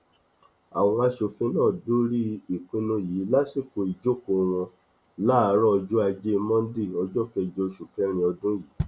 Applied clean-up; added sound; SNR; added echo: none; none; none; none.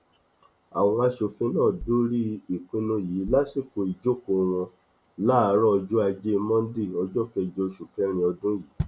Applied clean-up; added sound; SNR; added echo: none; Bass drum; 16 dB; none.